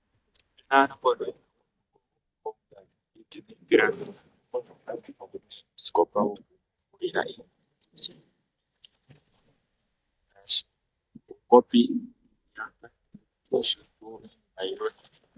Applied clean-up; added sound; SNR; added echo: neural mask model DeepFilterNet 3.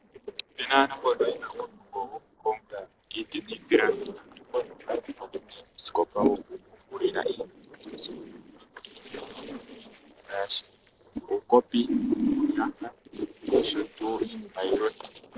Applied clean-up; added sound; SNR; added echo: neural separator model SepFormer DNS4.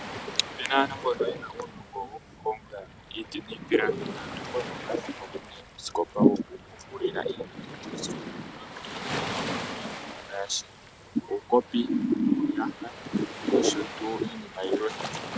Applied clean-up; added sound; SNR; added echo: none; Waves, surf; 10 dB; none.